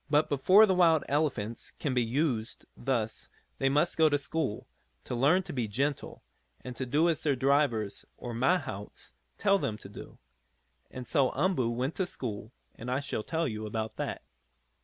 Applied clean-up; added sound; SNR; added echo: none; none; none; none.